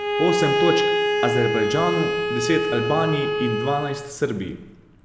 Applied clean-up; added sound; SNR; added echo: none; Bowed string instrument; -1 dB; none.